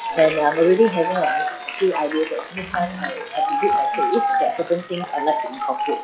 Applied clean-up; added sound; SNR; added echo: classical method log-MMSE.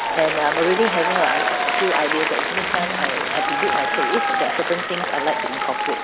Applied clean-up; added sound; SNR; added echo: none; Applause; -2 dB; none.